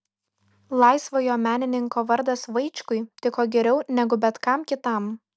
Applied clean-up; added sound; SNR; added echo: none; none; none; none.